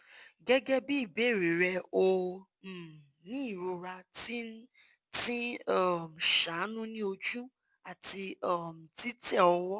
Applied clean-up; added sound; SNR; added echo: none; none; none; none.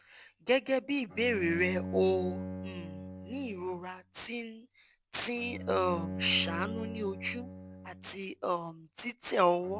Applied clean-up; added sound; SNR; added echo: none; Bowed string instrument; 10 dB; none.